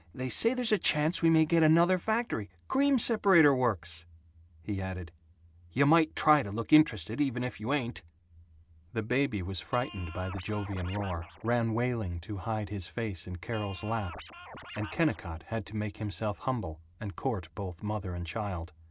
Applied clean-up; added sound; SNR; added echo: none; Scratching (performance technique); 15 dB; none.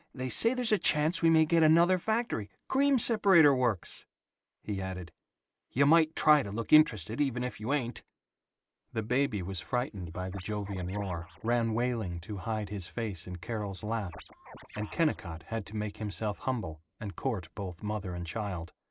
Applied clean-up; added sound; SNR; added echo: neural mask model Resemble Enhance denoiser.